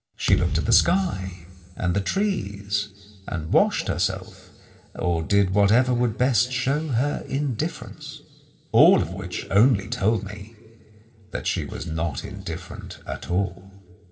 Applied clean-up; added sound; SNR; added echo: none; Thump, thud; 5 dB; reverberation time 2.0 s.